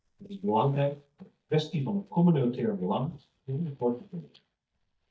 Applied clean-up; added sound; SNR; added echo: neural mask model DeepFilterNet 3.